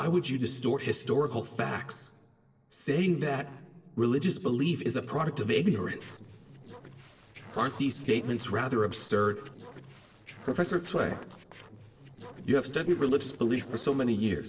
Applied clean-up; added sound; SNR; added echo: neural separator model SepFormer DNS4.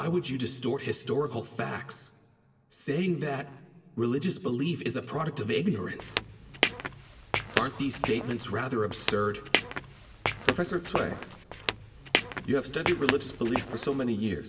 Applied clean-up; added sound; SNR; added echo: none; Squeak / Walk, footsteps; 2 dB; reverberation time 1.9 s.